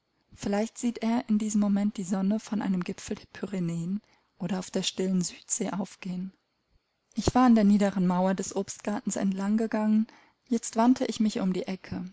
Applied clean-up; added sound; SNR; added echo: none; none; none; none.